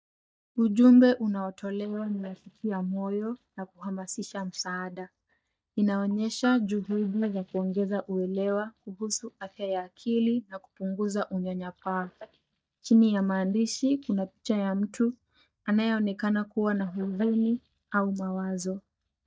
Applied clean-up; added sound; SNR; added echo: neural mask model DeepFilterNet 3.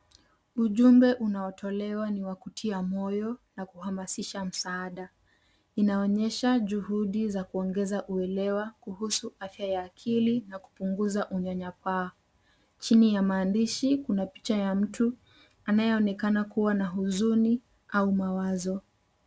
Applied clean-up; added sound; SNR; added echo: none; none; none; none.